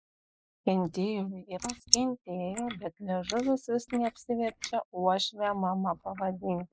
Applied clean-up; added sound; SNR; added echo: neural mask model Resemble Enhance denoiser.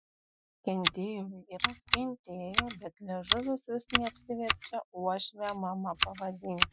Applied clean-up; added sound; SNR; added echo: classical method Wiener filter.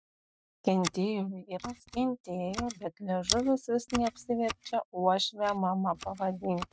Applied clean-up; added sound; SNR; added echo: neural mask model RNNoise.